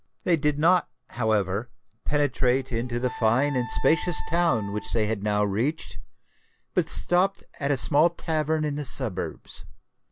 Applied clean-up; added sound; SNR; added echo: none; Wind instrument, woodwind instrument; 16 dB; none.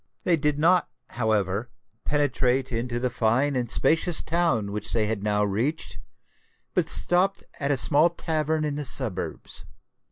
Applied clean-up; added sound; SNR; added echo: neural mask model Resemble Enhance denoiser.